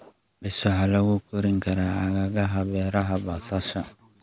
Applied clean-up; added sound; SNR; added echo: none; none; none; none.